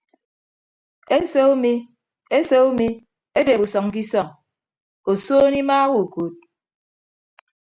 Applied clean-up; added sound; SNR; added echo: none; none; none; none.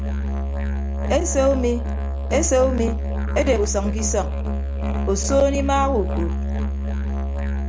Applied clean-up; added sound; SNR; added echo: none; Musical instrument; 0 dB; none.